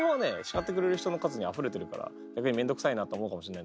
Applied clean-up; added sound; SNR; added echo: none; none; none; none.